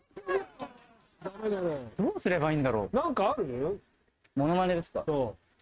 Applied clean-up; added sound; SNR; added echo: neural mask model RNNoise.